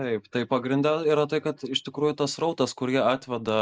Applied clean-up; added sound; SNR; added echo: neural mask model Resemble Enhance denoiser.